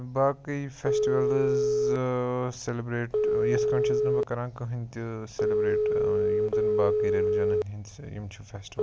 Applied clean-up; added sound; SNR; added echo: none; Telephone; -4 dB; none.